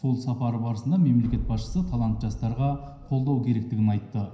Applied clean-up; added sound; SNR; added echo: none; Boom; 11 dB; reverberation time 0.9 s.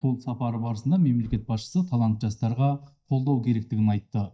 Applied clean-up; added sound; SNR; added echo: neural mask model DeepFilterNet 3.